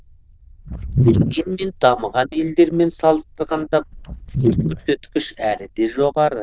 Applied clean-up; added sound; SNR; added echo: neural diffusion model UNIVERSE++.